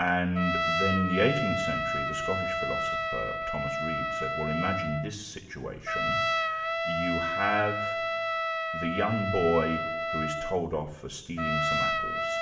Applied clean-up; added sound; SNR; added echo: none; Trumpet; -1 dB; reverberation time 0.9 s.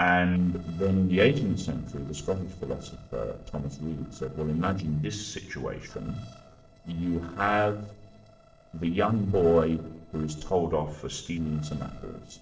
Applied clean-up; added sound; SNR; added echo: neural separator model SepFormer DNS4.